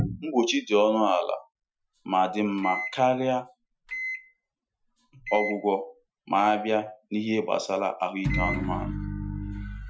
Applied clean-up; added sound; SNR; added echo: classical method Wiener filter.